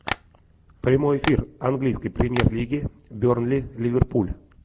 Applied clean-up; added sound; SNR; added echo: none; Tap; 11 dB; none.